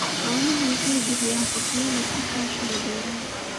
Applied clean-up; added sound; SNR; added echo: none; Train; -2 dB; none.